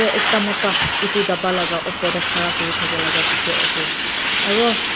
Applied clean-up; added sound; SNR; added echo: none; Truck; -3 dB; none.